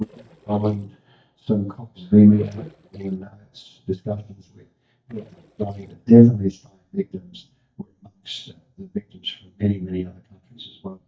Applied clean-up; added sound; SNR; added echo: neural mask model DeepFilterNet 3.